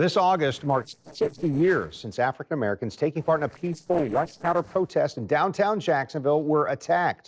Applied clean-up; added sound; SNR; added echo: neural separator model SepFormer DNS4.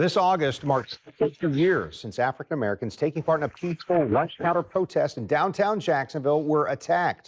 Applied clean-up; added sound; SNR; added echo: neural mask model Resemble Enhance denoiser.